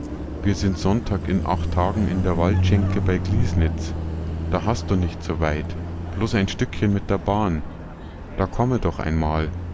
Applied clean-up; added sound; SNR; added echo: none; Car passing by; 3 dB; none.